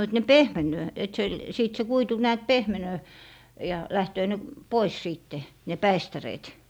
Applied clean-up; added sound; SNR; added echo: none; none; none; none.